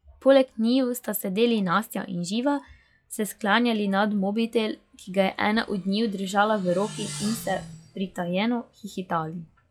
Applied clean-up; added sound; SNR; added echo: classical method log-MMSE.